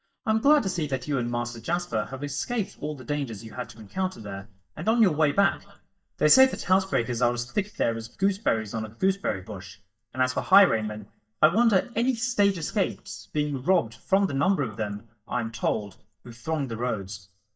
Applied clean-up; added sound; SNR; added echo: neural mask model DeepFilterNet 3.